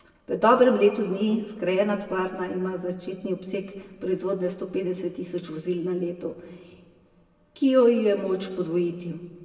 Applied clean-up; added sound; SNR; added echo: none; none; none; reverberation time 1.6 s.